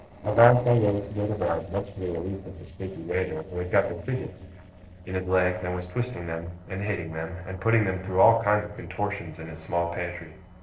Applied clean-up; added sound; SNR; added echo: neural separator model SepFormer DNS4.